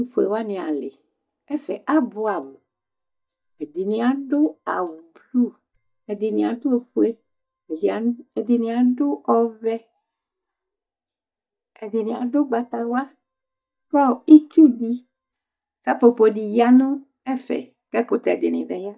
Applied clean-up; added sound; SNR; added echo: neural mask model DeepFilterNet 3.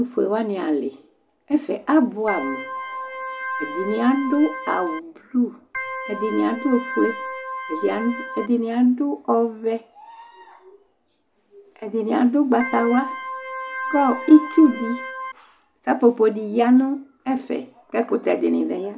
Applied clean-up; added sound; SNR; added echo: none; Organ; 8 dB; none.